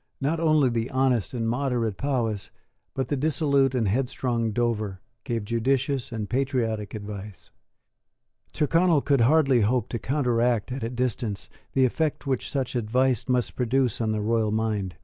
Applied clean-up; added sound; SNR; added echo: none; none; none; none.